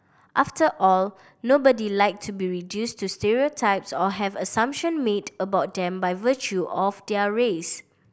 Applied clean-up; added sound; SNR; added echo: none; none; none; none.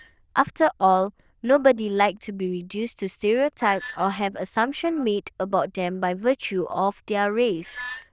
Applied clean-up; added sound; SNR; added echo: neural diffusion model UNIVERSE++.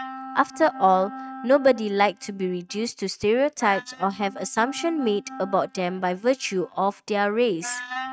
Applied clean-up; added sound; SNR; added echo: neural mask model RNNoise.